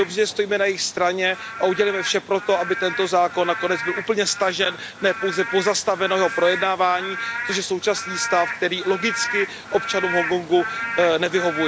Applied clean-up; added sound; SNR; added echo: none; Rain / Frog; 8 dB; none.